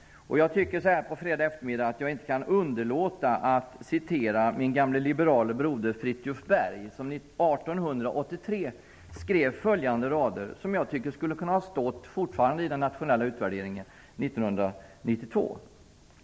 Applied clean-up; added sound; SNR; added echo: none; none; none; none.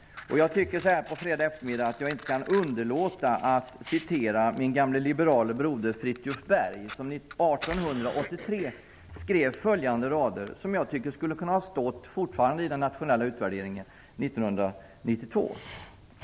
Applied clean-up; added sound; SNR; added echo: none; Fire + Cough; 19 dB; none.